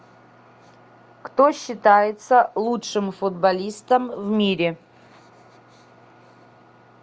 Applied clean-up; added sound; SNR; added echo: none; none; none; none.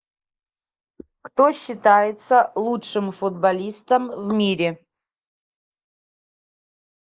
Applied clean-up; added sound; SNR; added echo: neural mask model Resemble Enhance denoiser.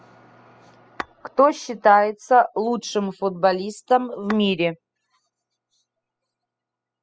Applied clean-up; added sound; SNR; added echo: classical method spectral subtraction.